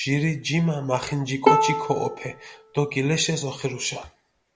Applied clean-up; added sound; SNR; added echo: none; Bowed string instrument; 0 dB; none.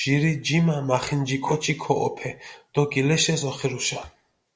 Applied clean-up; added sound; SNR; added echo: neural mask model Resemble Enhance denoiser.